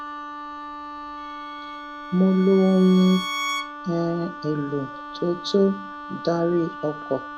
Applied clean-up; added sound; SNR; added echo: none; Wind instrument, woodwind instrument + Bowed string instrument; 10 dB; none.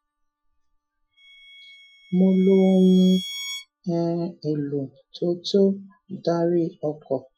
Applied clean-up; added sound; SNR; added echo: classical method Wiener filter.